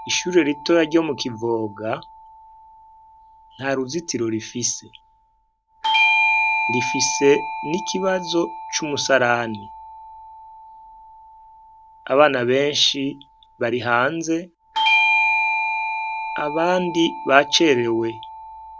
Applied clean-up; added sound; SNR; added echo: none; Bell / Doorbell; 4 dB; none.